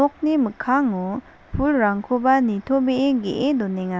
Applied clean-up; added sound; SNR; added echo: none; none; none; none.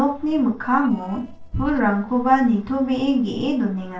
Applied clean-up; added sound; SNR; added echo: neural separator model SepFormer DNS4.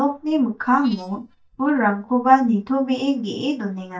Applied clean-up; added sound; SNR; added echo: neural mask model DeepFilterNet 3.